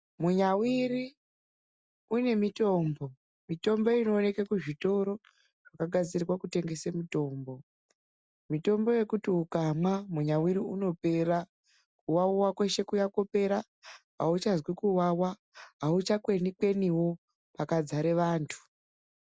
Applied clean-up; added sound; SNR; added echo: none; none; none; none.